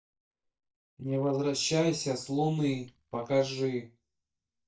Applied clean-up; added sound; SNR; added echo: neural mask model DeepFilterNet 3.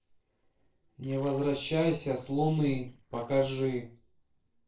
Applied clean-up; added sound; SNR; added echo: neural separator model SepFormer DNS4.